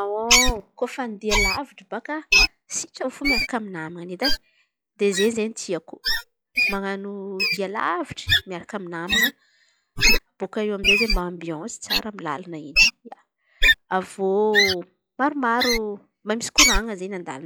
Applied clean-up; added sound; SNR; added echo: classical method log-MMSE.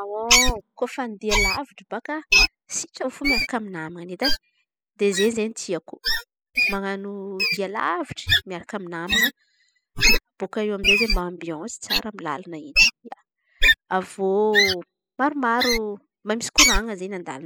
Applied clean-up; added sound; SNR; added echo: classical method spectral subtraction.